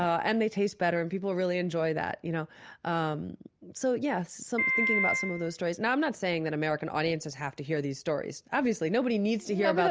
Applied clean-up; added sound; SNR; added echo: none; Piano; -1 dB; none.